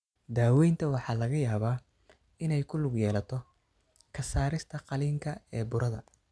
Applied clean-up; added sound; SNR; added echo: none; none; none; none.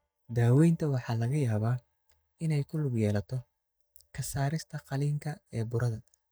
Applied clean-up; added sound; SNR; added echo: neural mask model DeepFilterNet 3.